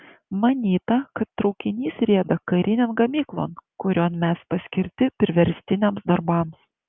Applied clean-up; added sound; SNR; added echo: none; none; none; none.